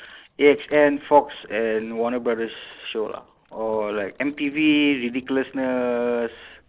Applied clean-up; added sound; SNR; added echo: neural separator model SepFormer DNS4.